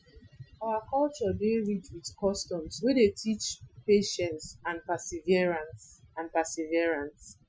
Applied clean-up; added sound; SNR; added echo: classical method Wiener filter.